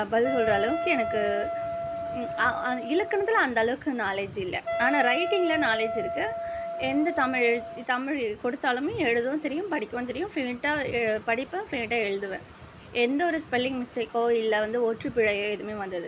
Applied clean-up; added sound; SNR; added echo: none; Wind instrument, woodwind instrument; 4 dB; none.